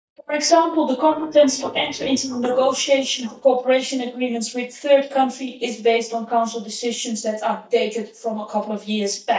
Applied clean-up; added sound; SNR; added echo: neural mask model DeepFilterNet 3.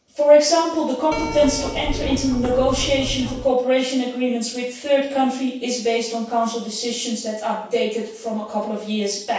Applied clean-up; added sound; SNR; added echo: none; Keyboard (musical); 7 dB; reverberation time 0.7 s.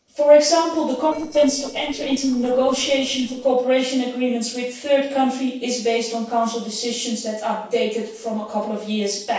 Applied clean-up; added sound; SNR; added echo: neural separator model SepFormer DNS4.